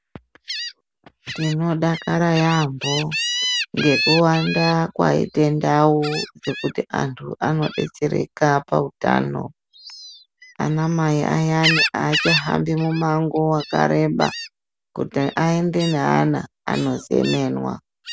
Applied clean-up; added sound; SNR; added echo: none; Gull, seagull; 9 dB; none.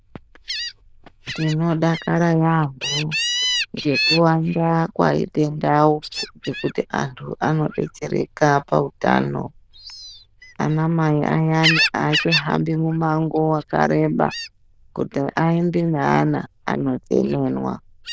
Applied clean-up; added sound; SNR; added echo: neural diffusion model UNIVERSE++.